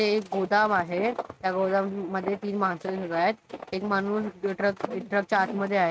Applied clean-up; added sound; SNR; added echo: neural mask model RNNoise.